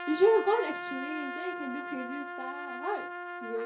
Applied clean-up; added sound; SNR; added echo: none; Trumpet; 7 dB; reverberation time 0.5 s.